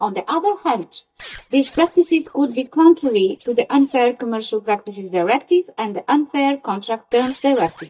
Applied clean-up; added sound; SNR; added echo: neural mask model DeepFilterNet 3.